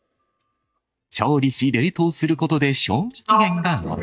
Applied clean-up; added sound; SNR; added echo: neural mask model DeepFilterNet 3.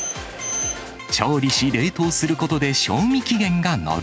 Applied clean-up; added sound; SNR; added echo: none; none; none; none.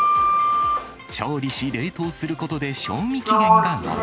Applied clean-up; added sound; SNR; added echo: none; Sliding door; -4 dB; none.